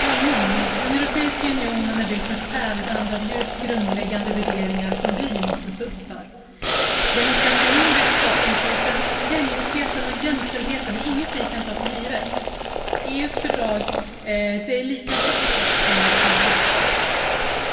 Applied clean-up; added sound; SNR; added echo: none; Boiling; -5 dB; reverberation time 2.5 s.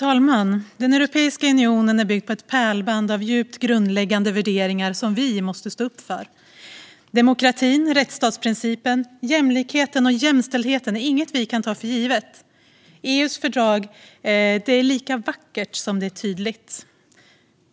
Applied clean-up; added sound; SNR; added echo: none; none; none; none.